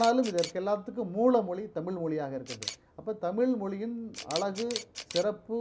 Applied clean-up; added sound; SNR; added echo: none; Camera; 14 dB; none.